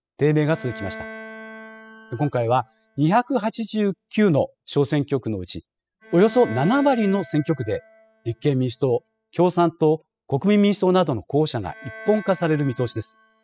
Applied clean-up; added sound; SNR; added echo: classical method spectral subtraction.